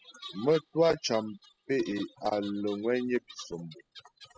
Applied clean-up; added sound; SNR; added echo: classical method spectral subtraction.